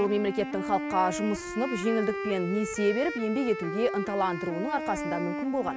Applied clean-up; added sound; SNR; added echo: none; Wind instrument, woodwind instrument; 6 dB; none.